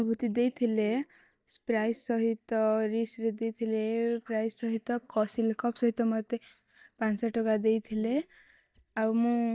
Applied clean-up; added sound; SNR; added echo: neural mask model DeepFilterNet 3.